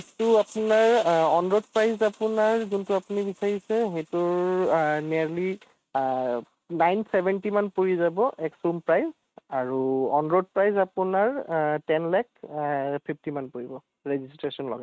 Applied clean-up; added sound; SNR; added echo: neural mask model RNNoise.